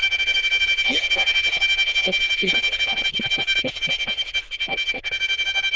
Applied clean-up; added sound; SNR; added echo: neural diffusion model UNIVERSE++.